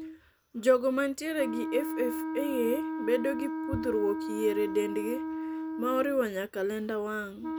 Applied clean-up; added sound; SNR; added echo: none; Wind instrument, woodwind instrument; 5 dB; none.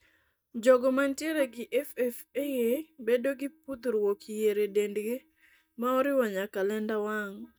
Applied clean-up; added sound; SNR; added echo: neural mask model DeepFilterNet 3.